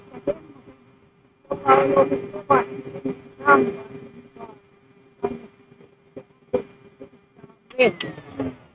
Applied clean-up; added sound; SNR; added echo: neural mask model RNNoise.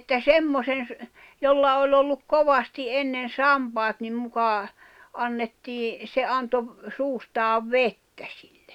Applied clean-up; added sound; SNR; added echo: none; none; none; none.